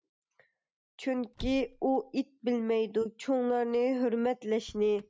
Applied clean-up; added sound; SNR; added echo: neural mask model RNNoise.